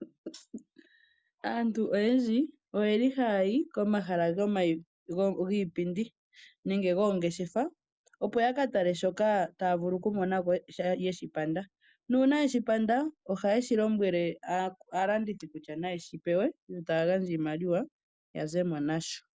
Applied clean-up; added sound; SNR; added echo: none; none; none; none.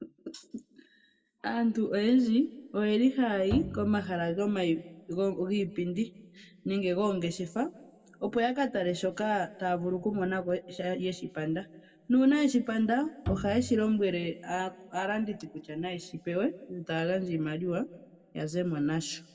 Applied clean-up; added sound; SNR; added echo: none; Bowed string instrument; 9 dB; reverberation time 0.9 s.